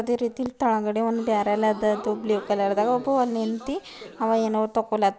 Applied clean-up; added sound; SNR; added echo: none; Crowd / Gasp; 17 dB; none.